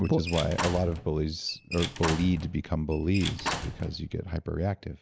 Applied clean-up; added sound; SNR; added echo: none; Squeak / Slam / Wood; 7 dB; none.